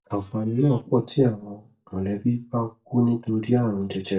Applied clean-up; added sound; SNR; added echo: neural mask model DeepFilterNet 3.